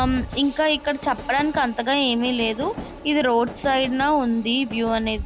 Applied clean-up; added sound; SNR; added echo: none; Train; 13 dB; none.